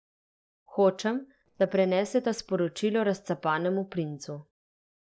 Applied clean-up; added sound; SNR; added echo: neural separator model SepFormer DNS4.